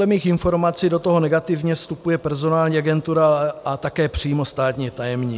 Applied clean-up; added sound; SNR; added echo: none; none; none; none.